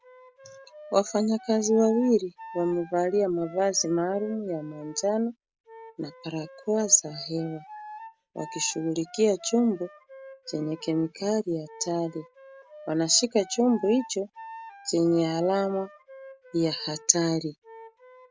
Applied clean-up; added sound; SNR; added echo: none; Wind instrument, woodwind instrument; 19 dB; none.